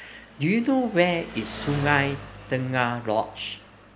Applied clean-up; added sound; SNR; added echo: none; Engine; 14 dB; none.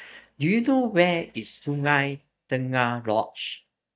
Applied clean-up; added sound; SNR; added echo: neural mask model DeepFilterNet 3.